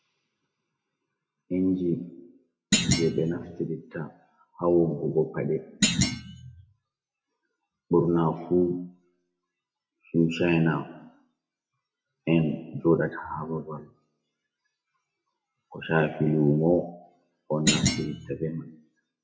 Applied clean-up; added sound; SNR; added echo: classical method WPE with log-MMSE.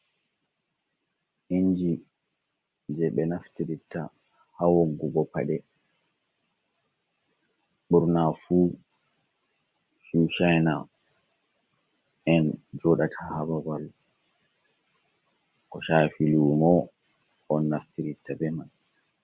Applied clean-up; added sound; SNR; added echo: none; none; none; none.